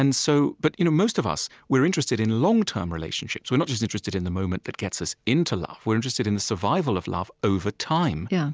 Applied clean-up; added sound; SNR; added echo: none; none; none; none.